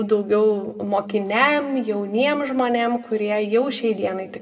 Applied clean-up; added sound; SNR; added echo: none; none; none; reverberation time 0.9 s.